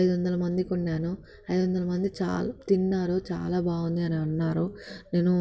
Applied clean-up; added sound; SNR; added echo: none; none; none; none.